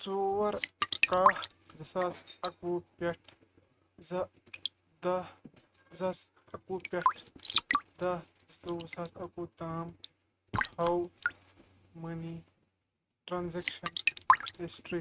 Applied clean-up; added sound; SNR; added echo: neural mask model RNNoise.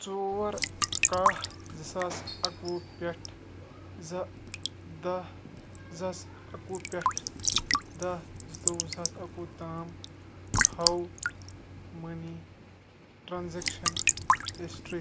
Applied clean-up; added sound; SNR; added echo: none; Raindrop / Drip / Trickle, dribble; -4 dB; none.